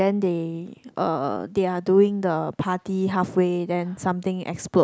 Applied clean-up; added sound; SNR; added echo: none; none; none; none.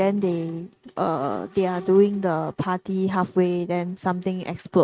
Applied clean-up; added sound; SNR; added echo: neural mask model RNNoise.